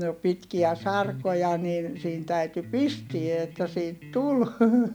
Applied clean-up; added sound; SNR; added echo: none; Electric guitar; 14 dB; none.